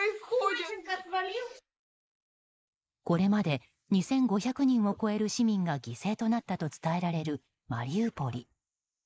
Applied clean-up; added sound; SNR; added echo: neural mask model Resemble Enhance denoiser.